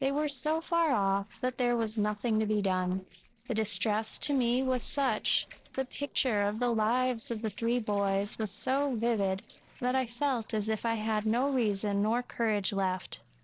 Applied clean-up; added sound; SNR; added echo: neural separator model SepFormer DNS4.